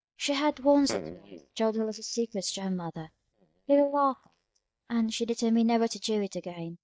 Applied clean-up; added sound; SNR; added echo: neural mask model DeepFilterNet 3.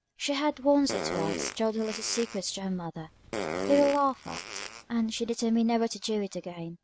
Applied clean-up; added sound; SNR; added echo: none; Fart; 8 dB; none.